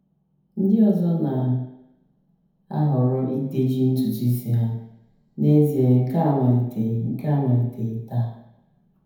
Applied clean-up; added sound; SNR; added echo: none; none; none; reverberation time 0.9 s.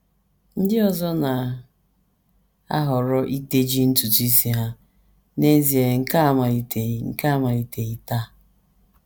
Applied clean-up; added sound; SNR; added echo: none; none; none; none.